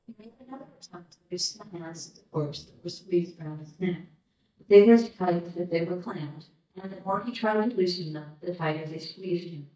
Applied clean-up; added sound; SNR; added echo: neural mask model DeepFilterNet 3.